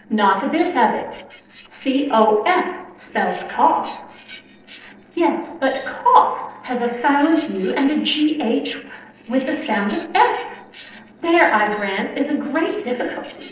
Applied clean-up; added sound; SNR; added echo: neural separator model SepFormer DNS4.